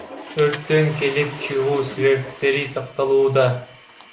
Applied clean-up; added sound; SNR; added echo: none; Toilet flush / Water; 16 dB; none.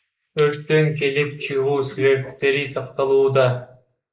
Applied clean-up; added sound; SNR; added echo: neural mask model Resemble Enhance denoiser.